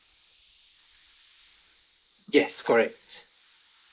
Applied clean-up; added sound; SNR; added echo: neural mask model Resemble Enhance denoiser.